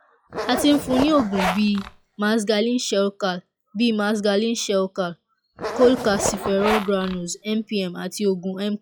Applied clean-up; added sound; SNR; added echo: classical method log-MMSE.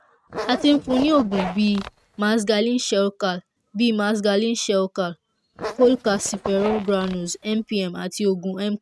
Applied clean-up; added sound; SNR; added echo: neural mask model RNNoise.